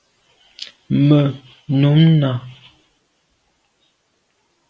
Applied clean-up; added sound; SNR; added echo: none; none; none; none.